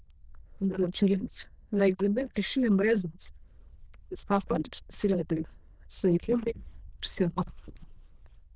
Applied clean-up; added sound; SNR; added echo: neural diffusion model UNIVERSE++.